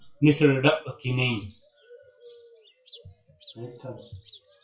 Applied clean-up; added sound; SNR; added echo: classical method WPE with log-MMSE.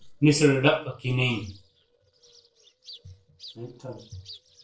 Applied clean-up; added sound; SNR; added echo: neural separator model SepFormer DNS4.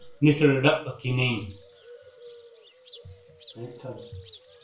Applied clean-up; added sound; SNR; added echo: none; Bird; 20 dB; reverberation time 0.3 s.